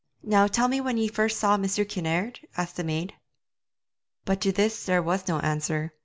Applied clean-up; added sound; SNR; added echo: none; none; none; none.